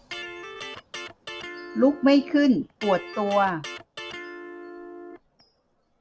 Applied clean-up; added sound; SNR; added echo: none; Electric guitar; 13 dB; none.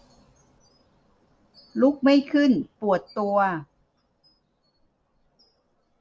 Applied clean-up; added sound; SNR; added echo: none; none; none; none.